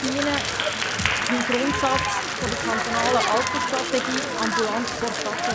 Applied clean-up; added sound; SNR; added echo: none; Applause + Crackle; -2 dB; none.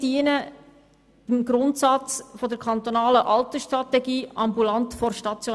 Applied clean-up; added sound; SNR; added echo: none; none; none; none.